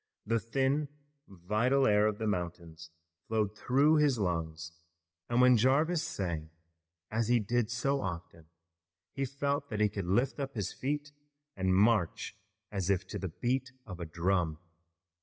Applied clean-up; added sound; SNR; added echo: none; none; none; none.